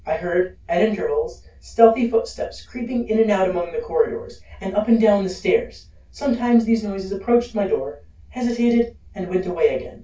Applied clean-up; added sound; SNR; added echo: none; none; none; reverberation time 0.2 s.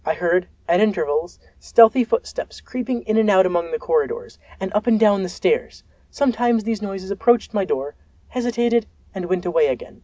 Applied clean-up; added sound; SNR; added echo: none; none; none; none.